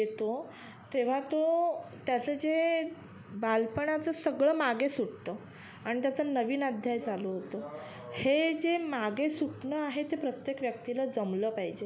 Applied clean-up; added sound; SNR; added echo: none; none; none; none.